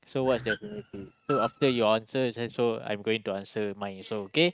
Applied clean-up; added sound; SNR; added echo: neural mask model RNNoise.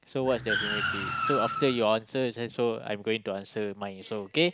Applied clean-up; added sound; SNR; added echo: none; Car; 4 dB; none.